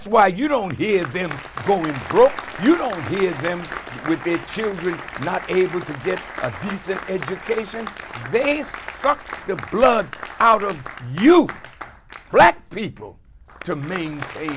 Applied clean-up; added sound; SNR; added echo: none; Applause; 13 dB; none.